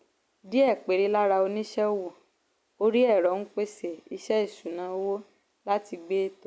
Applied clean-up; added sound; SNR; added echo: none; none; none; none.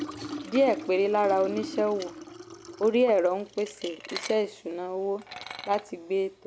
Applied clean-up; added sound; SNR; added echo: none; Liquid; 13 dB; none.